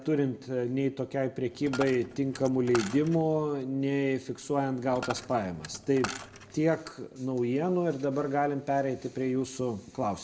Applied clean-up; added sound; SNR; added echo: none; Coin (dropping); 13 dB; reverberation time 0.6 s.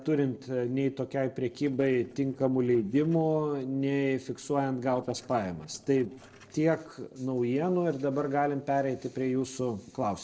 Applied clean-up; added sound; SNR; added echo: neural separator model SepFormer DNS4.